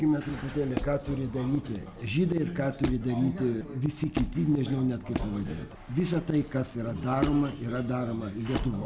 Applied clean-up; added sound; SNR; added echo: none; Squeak; 9 dB; none.